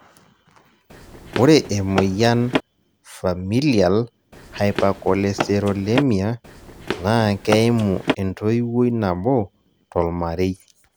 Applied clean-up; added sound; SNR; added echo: none; Run; 7 dB; none.